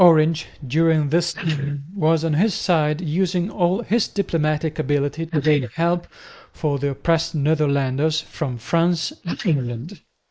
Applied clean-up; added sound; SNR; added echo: neural mask model Resemble Enhance denoiser.